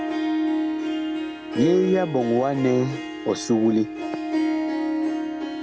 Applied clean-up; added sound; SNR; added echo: none; Harp; 2 dB; none.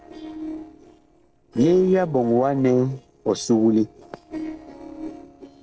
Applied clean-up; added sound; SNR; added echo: neural separator model SepFormer DNS4.